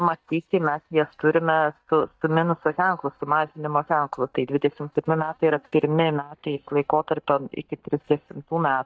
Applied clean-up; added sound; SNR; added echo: neural mask model DeepFilterNet 3.